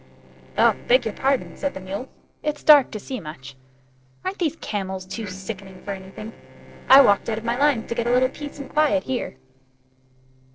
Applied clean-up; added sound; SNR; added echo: neural separator model SepFormer DNS4.